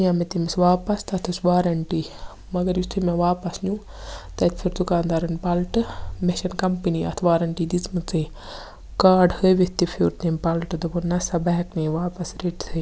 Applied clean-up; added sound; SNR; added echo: none; none; none; none.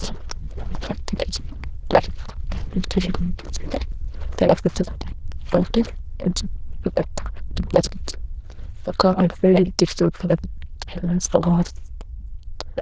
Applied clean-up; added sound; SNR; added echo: neural diffusion model UNIVERSE++.